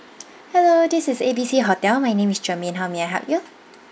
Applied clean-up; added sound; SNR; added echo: none; none; none; none.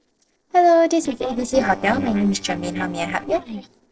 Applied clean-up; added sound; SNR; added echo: neural separator model SepFormer DNS4.